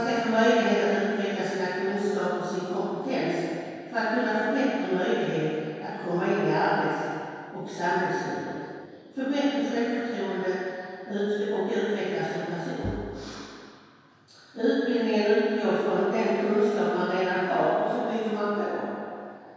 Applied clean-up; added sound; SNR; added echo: none; Bowed string instrument; 14 dB; reverberation time 2.2 s.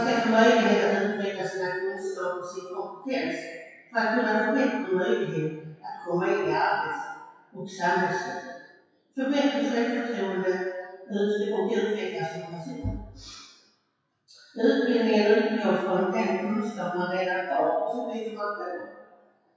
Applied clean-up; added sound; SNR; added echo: classical method WPE with log-MMSE.